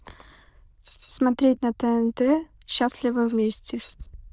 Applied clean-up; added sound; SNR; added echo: neural diffusion model UNIVERSE++.